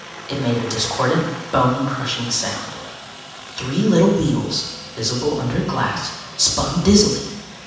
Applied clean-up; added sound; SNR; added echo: none; Aircraft; 15 dB; reverberation time 1.1 s.